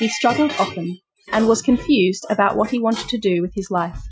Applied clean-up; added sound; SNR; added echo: classical method Wiener filter.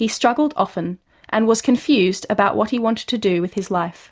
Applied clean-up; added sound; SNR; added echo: none; none; none; none.